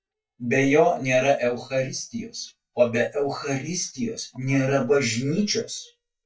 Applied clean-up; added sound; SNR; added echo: neural mask model DeepFilterNet 3.